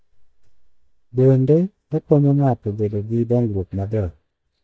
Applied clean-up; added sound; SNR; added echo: neural mask model DeepFilterNet 3.